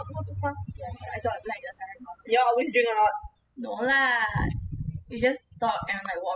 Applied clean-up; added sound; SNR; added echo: classical method spectral subtraction.